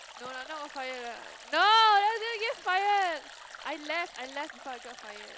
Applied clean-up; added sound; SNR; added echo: none; Stream; 17 dB; none.